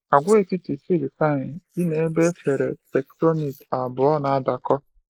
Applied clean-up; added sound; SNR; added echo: neural mask model Resemble Enhance denoiser.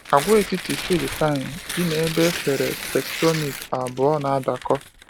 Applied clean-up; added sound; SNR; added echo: none; Tearing; 9 dB; none.